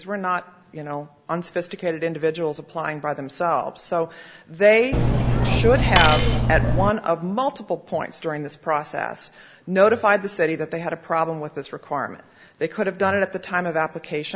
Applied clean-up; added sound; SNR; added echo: none; Cutlery, silverware; -5 dB; none.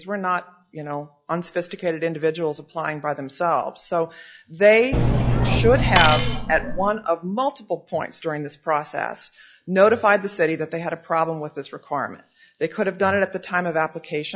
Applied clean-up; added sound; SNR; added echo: classical method log-MMSE.